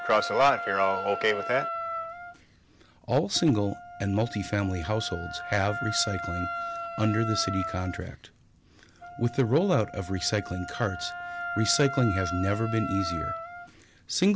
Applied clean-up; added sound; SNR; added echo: none; Wind instrument, woodwind instrument; 8 dB; none.